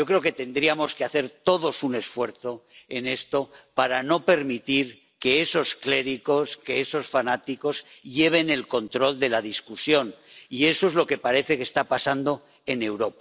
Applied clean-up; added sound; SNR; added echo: none; none; none; none.